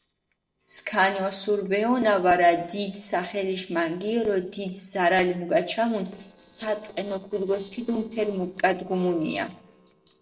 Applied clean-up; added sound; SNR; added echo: neural separator model SepFormer DNS4.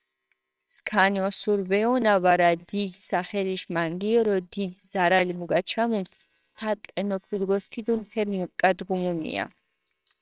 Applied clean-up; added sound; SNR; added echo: neural separator model SepFormer WHAMR!.